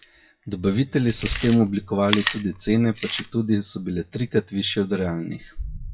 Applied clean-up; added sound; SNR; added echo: classical method WPE with log-MMSE.